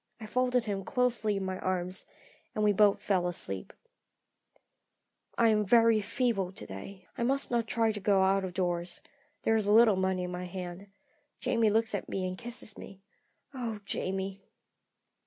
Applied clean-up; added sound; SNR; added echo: none; none; none; none.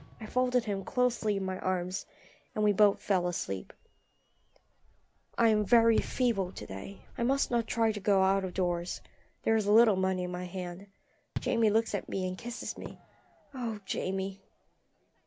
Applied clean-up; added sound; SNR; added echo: none; Fireworks; 17 dB; none.